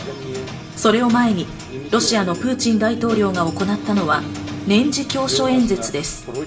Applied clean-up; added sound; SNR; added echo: none; Bowed string instrument; 15 dB; reverberation time 0.4 s.